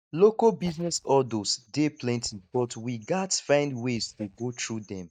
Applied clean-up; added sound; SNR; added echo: neural mask model DeepFilterNet 3.